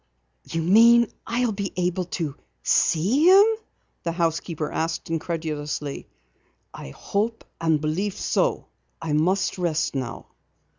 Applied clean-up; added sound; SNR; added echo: none; none; none; none.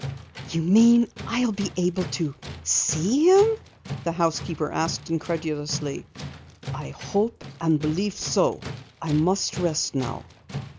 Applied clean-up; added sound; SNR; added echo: none; Tools; 13 dB; none.